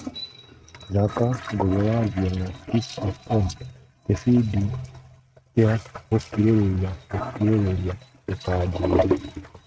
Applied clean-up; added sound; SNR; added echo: neural mask model RNNoise.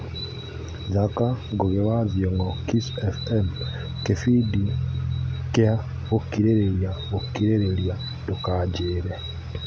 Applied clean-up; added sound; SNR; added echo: none; none; none; none.